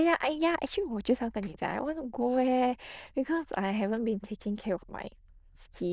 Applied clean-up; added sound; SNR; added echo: neural diffusion model UNIVERSE++.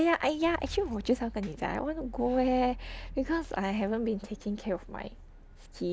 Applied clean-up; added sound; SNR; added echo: none; Rattle / Engine starting / Car; 14 dB; none.